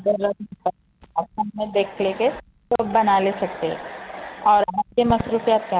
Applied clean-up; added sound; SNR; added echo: none; Crackle; 19 dB; none.